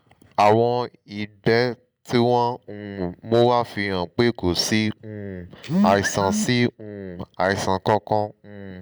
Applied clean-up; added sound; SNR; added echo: none; none; none; none.